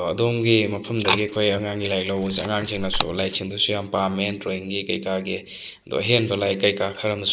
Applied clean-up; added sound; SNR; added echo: neural mask model Resemble Enhance denoiser.